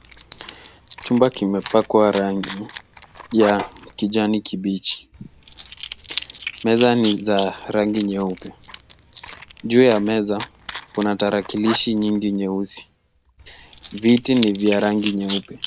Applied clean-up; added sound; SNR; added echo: none; Coin (dropping) / Zipper (clothing); 15 dB; none.